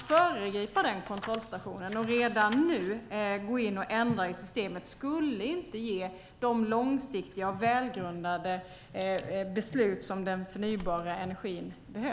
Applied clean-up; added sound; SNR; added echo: none; Bird; 9 dB; none.